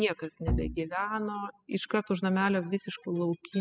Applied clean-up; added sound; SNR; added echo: classical method spectral subtraction.